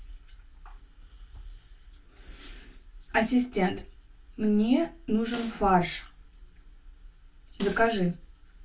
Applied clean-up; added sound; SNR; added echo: none; Snare drum; 18 dB; reverberation time 0.2 s.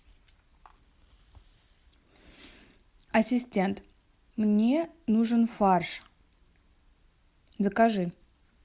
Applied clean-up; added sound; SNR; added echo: none; none; none; none.